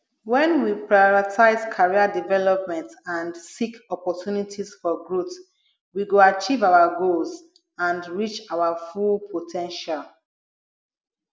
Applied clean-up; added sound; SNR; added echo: none; none; none; none.